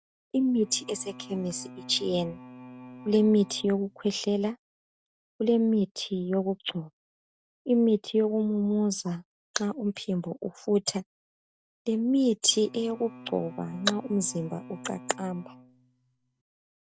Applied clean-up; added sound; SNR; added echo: none; Bowed string instrument; 18 dB; none.